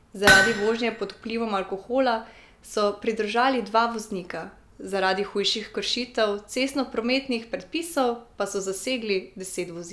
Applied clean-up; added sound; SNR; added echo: none; Hammer; -3 dB; none.